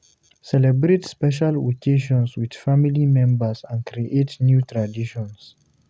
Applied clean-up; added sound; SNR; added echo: none; none; none; none.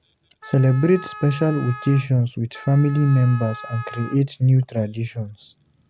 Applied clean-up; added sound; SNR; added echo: none; Wind instrument, woodwind instrument; 17 dB; none.